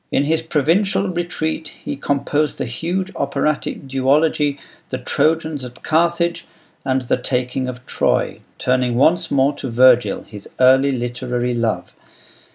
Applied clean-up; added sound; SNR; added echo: none; none; none; none.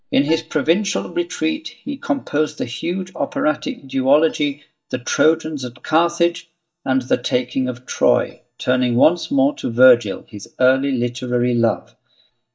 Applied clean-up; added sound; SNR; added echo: neural mask model DeepFilterNet 3.